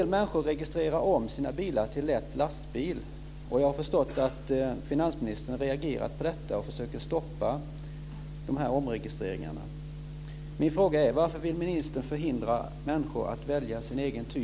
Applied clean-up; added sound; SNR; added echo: none; none; none; none.